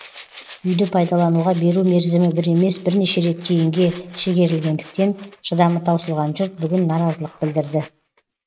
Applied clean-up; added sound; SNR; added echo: neural mask model RNNoise.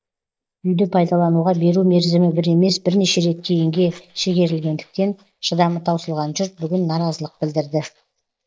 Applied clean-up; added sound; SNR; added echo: neural mask model DeepFilterNet 3.